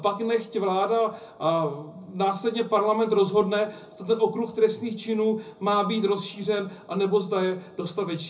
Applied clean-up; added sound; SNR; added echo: none; none; none; reverberation time 0.4 s.